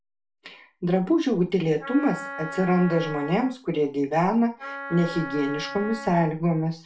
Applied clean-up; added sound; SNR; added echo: none; Wind instrument, woodwind instrument; 12 dB; reverberation time 0.3 s.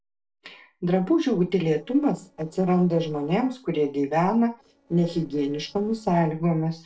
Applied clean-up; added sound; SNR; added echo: neural separator model SepFormer DNS4.